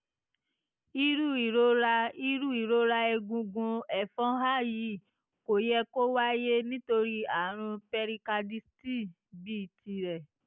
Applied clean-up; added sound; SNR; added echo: none; none; none; none.